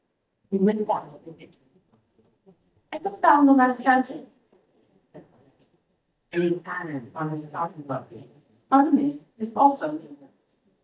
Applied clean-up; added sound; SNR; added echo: neural mask model DeepFilterNet 3.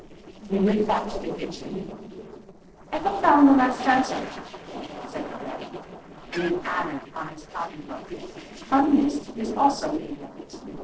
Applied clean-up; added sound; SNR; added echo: neural separator model SepFormer DNS4.